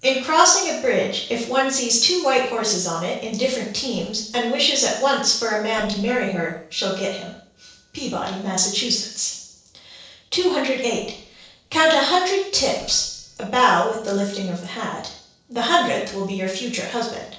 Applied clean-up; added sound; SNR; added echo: neural separator model SepFormer DNS4.